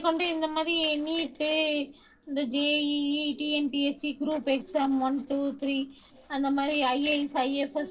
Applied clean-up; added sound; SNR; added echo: neural separator model SepFormer DNS4.